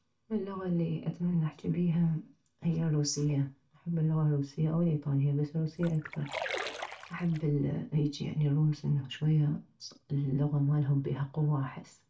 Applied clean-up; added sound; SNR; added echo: none; Splash, splatter; 10 dB; reverberation time 0.2 s.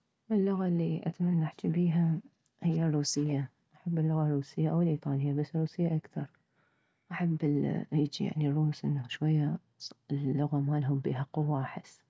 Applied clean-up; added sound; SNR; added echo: none; none; none; none.